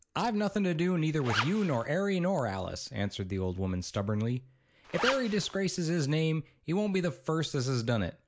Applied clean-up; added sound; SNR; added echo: none; Zipper (clothing); 5 dB; none.